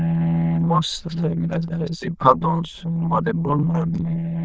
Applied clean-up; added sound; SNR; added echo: neural diffusion model UNIVERSE++.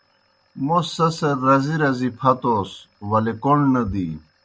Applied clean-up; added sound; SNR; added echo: none; none; none; none.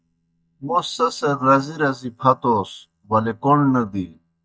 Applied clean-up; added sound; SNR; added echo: neural mask model DeepFilterNet 3.